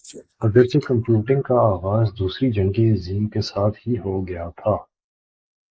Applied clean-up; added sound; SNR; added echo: neural mask model Resemble Enhance denoiser.